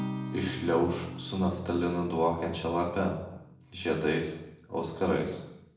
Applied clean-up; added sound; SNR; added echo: none; Acoustic guitar; 12 dB; reverberation time 0.8 s.